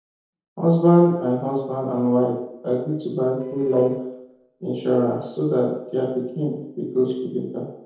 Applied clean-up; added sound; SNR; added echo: neural separator model SepFormer DNS4.